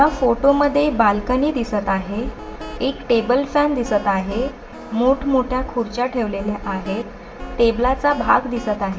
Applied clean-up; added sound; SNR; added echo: none; Guitar; 19 dB; reverberation time 0.7 s.